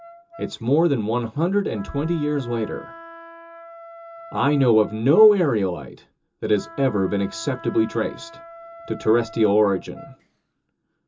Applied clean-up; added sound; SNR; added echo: none; Wind instrument, woodwind instrument; 20 dB; reverberation time 0.2 s.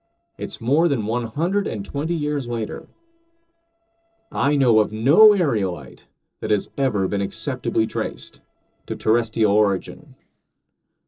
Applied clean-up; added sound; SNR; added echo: neural separator model SepFormer DNS4.